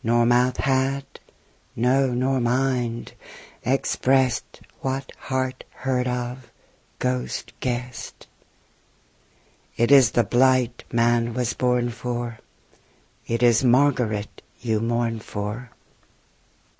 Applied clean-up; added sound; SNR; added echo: none; none; none; none.